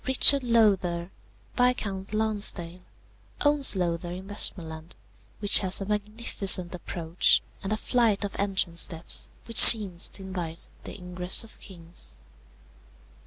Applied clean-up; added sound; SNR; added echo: none; none; none; none.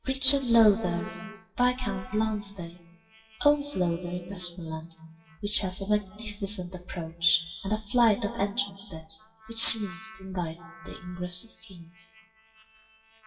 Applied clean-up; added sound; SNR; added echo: classical method WPE with log-MMSE.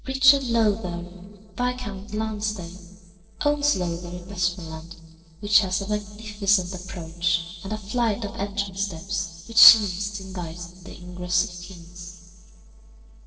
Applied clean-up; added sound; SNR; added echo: neural separator model SepFormer DNS4.